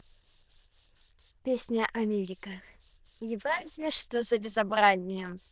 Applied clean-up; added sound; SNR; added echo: neural diffusion model UNIVERSE++.